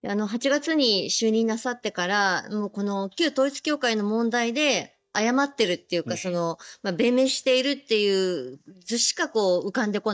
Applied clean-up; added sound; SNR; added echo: neural mask model DeepFilterNet 3.